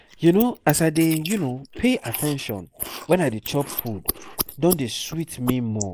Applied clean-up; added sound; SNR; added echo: neural mask model Resemble Enhance denoiser.